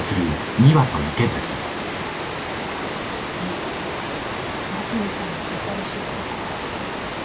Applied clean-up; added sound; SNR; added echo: none; Water; 2 dB; reverberation time 0.2 s.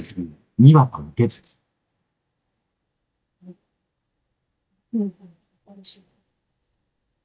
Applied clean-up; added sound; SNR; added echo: neural mask model DeepFilterNet 3.